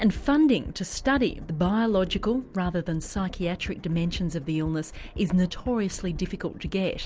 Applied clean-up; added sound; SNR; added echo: none; none; none; none.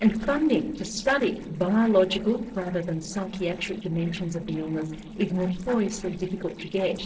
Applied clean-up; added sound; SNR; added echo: neural separator model SepFormer DNS4.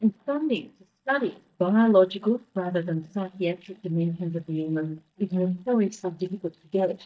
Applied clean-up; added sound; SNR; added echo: neural mask model DeepFilterNet 3.